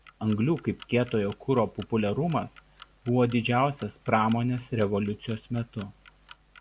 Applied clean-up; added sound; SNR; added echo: none; Clock; 20 dB; none.